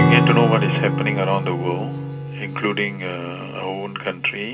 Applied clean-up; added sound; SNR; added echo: none; Acoustic guitar / Strum; -1 dB; reverberation time 0.2 s.